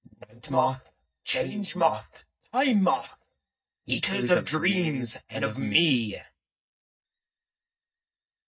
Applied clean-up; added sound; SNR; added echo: neural mask model DeepFilterNet 3.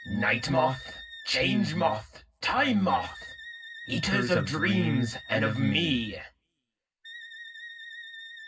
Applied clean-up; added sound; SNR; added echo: none; Wind instrument, woodwind instrument; 16 dB; reverberation time 0.4 s.